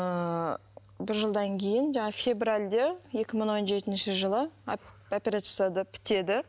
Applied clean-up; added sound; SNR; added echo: none; none; none; none.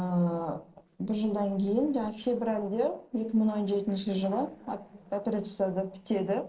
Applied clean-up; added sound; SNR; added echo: neural separator model SepFormer DNS4.